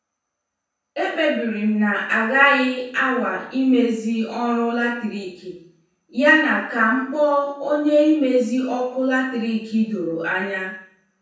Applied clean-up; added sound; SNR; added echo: none; none; none; reverberation time 0.6 s.